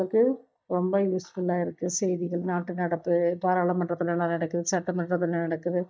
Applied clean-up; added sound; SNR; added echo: neural mask model DeepFilterNet 3.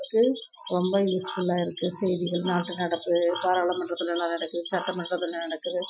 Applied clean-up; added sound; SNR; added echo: classical method Wiener filter.